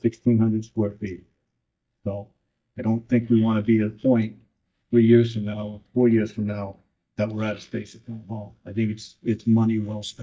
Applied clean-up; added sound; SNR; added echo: neural mask model DeepFilterNet 3.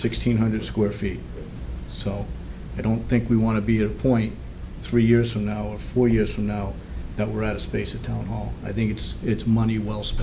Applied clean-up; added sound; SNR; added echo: none; none; none; none.